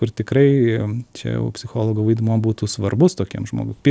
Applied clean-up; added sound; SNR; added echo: none; none; none; none.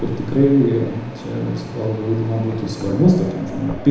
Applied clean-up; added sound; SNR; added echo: none; Mechanisms; 13 dB; reverberation time 1.0 s.